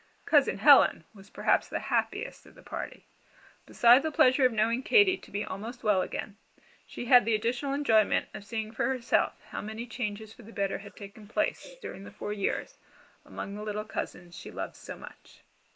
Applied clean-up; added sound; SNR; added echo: neural mask model Resemble Enhance denoiser.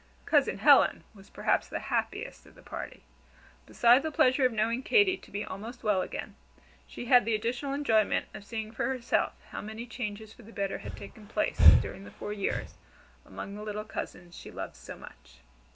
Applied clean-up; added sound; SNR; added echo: none; Breathing; -4 dB; none.